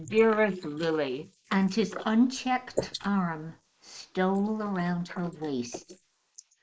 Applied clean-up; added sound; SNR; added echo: neural mask model Resemble Enhance denoiser.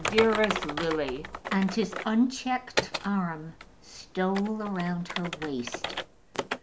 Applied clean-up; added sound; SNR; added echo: none; Typing; 6 dB; none.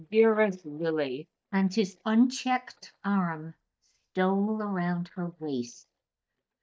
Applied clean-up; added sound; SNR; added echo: neural mask model DeepFilterNet 3.